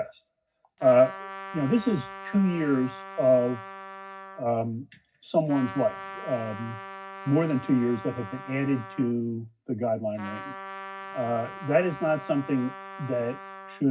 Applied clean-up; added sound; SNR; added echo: none; Trumpet; 14 dB; reverberation time 0.4 s.